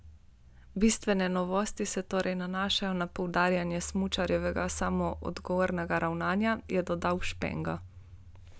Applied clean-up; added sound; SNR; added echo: none; none; none; none.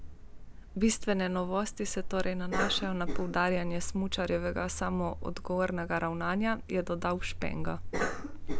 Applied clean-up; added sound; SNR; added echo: none; Cough; 3 dB; none.